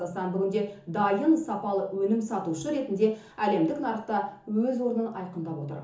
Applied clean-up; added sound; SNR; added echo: none; none; none; reverberation time 0.7 s.